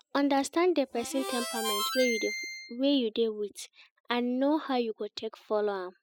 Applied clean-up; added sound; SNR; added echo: classical method spectral subtraction.